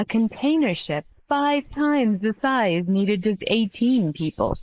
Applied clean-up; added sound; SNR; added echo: neural mask model Resemble Enhance denoiser.